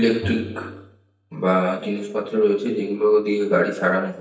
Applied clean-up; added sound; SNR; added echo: neural mask model DeepFilterNet 3.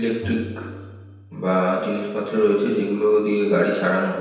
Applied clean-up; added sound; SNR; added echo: none; Bowed string instrument; 18 dB; reverberation time 1.2 s.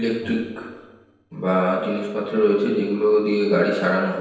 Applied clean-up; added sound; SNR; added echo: neural separator model SepFormer DNS4.